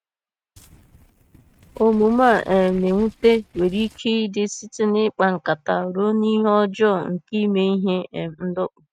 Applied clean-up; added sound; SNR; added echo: neural mask model RNNoise.